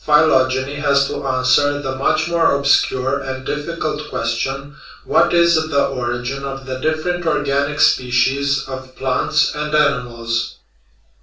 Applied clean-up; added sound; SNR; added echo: none; none; none; reverberation time 0.3 s.